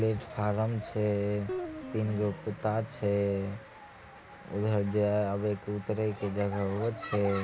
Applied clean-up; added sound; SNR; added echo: none; Guitar; 11 dB; none.